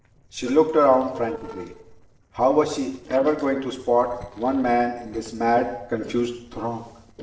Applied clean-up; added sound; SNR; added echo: neural separator model SepFormer DNS4.